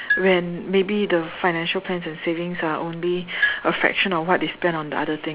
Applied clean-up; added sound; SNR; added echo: none; Marimba, xylophone; 7 dB; none.